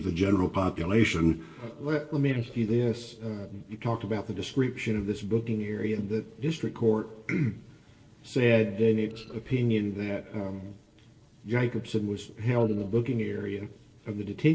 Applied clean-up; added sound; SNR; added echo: neural separator model SepFormer DNS4.